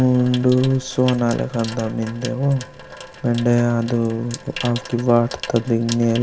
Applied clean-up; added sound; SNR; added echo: none; Sink (filling or washing) / Water tap, faucet; 16 dB; none.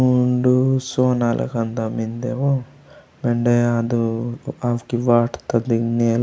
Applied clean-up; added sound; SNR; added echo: none; none; none; none.